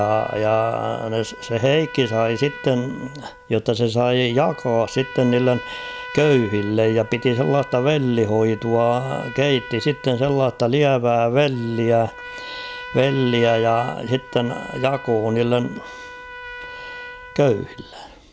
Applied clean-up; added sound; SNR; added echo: none; Trumpet; 16 dB; none.